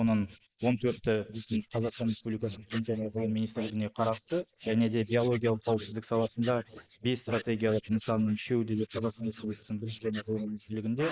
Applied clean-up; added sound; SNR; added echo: neural mask model Resemble Enhance denoiser.